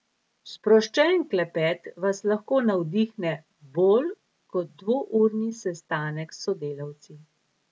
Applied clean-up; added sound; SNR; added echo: none; none; none; none.